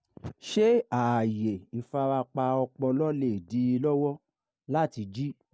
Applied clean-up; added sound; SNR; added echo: none; none; none; none.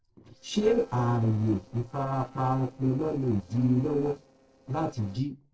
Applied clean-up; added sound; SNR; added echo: neural separator model SepFormer DNS4.